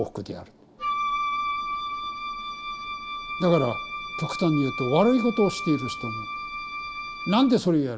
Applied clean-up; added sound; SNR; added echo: none; Wind instrument, woodwind instrument; 6 dB; reverberation time 0.7 s.